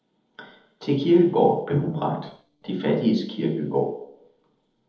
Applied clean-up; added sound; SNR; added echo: neural separator model SepFormer DNS4.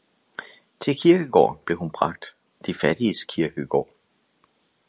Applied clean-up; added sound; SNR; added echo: none; none; none; none.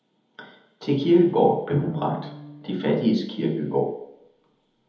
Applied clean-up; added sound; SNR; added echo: none; Bowed string instrument; 11 dB; reverberation time 1.1 s.